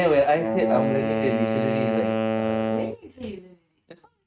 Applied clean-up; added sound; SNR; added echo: neural mask model RNNoise.